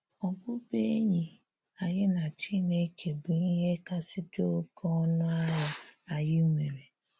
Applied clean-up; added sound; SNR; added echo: none; none; none; none.